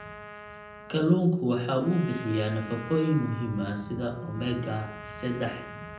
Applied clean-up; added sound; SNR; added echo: none; Trumpet; 15 dB; reverberation time 0.6 s.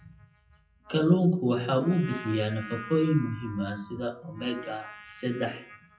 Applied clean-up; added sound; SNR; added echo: classical method WPE with log-MMSE.